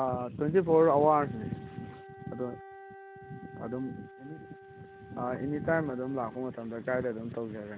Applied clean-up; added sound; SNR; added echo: none; Wind instrument, woodwind instrument; 19 dB; none.